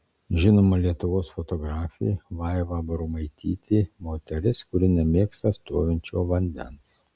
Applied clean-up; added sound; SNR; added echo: none; none; none; none.